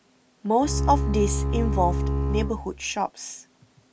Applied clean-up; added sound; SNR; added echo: none; Bowed string instrument; -2 dB; none.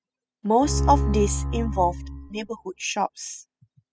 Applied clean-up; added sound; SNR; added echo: classical method spectral subtraction.